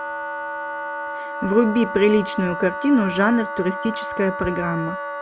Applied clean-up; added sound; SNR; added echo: none; Wind instrument, woodwind instrument; 7 dB; none.